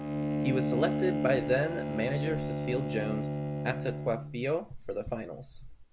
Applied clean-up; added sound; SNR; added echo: none; Bowed string instrument; 1 dB; none.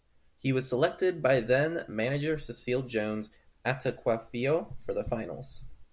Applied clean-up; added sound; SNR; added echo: none; none; none; none.